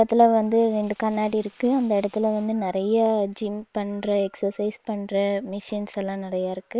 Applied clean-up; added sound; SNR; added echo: neural separator model SepFormer WHAM!.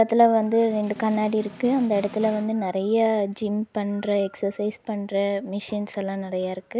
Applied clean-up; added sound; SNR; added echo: none; Snare drum; 19 dB; none.